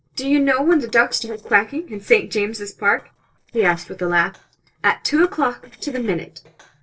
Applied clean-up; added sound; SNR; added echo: neural separator model SepFormer DNS4.